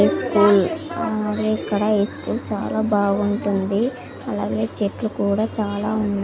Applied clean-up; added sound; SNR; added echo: none; none; none; none.